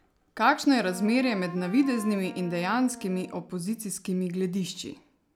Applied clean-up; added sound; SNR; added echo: none; Wind instrument, woodwind instrument; 16 dB; none.